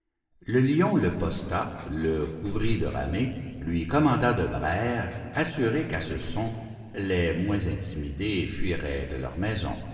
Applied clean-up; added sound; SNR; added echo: neural separator model SepFormer DNS4.